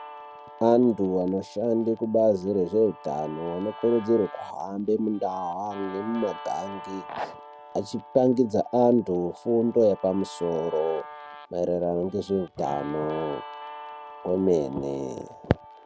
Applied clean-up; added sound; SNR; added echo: none; Guitar; 17 dB; none.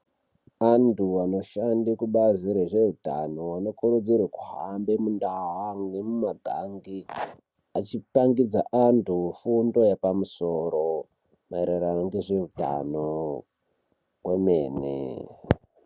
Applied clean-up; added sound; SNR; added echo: none; none; none; none.